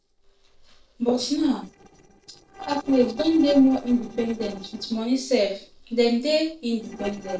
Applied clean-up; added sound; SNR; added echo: neural separator model SepFormer DNS4.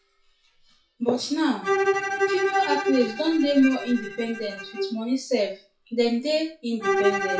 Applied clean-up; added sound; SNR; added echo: classical method WPE with log-MMSE.